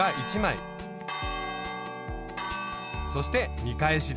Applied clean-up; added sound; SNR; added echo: none; Church bell; 6 dB; none.